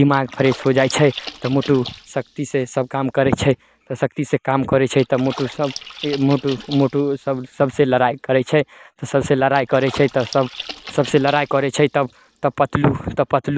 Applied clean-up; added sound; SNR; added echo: none; Splash, splatter; 18 dB; none.